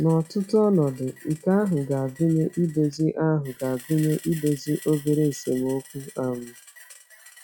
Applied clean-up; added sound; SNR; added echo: classical method log-MMSE.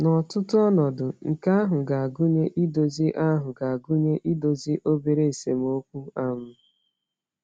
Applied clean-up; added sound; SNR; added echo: none; none; none; none.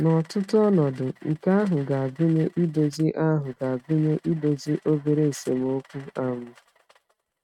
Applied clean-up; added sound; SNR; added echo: neural mask model RNNoise.